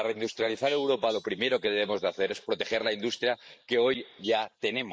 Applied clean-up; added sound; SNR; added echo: neural mask model Resemble Enhance denoiser.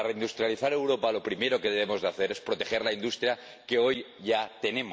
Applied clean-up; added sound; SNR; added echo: none; none; none; none.